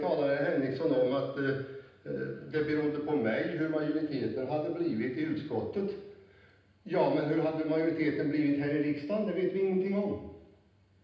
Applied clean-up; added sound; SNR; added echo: none; none; none; reverberation time 0.9 s.